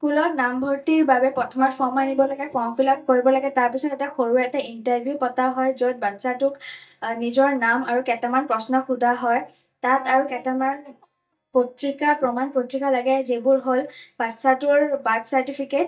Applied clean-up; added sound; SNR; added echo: neural mask model DeepFilterNet 3.